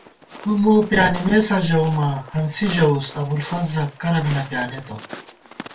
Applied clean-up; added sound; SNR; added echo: none; Walk, footsteps; 18 dB; reverberation time 0.2 s.